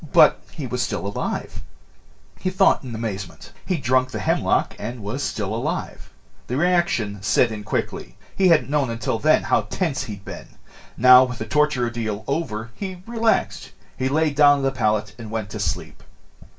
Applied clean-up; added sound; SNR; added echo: none; none; none; reverberation time 0.2 s.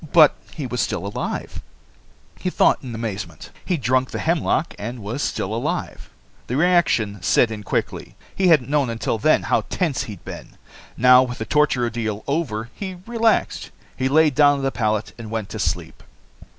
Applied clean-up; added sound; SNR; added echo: none; none; none; none.